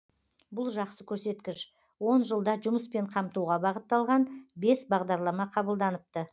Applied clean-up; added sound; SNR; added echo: none; none; none; none.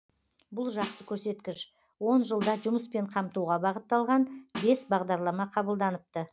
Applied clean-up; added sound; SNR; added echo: none; Snare drum; 16 dB; none.